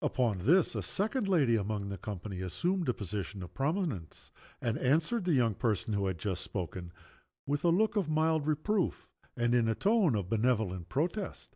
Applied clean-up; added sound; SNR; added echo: none; none; none; none.